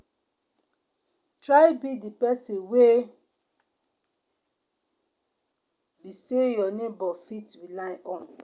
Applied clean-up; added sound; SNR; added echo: none; none; none; none.